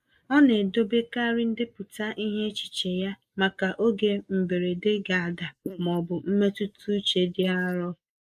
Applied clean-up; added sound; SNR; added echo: neural mask model Resemble Enhance denoiser.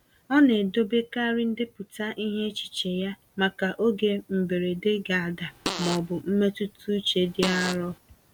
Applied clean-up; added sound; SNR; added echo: none; Fart; 7 dB; none.